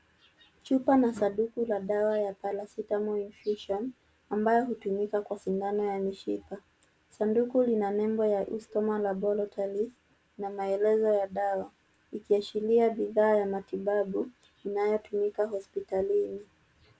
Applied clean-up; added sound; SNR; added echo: none; none; none; none.